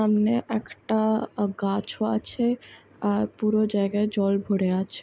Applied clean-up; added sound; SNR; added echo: none; none; none; none.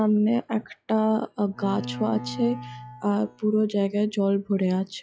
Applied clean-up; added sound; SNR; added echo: classical method log-MMSE.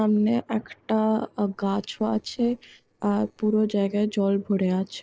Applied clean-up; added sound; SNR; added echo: neural separator model SepFormer DNS4.